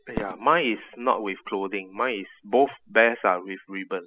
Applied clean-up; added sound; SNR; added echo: classical method spectral subtraction.